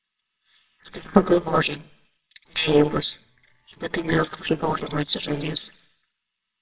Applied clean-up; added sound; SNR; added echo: neural separator model SepFormer WHAMR!.